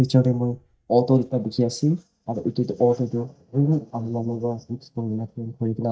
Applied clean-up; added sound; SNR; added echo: neural mask model DeepFilterNet 3.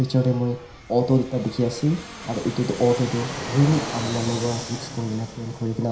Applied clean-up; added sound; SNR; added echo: none; Fixed-wing aircraft, airplane; 11 dB; reverberation time 0.5 s.